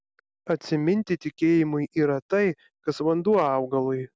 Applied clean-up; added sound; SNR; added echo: none; none; none; none.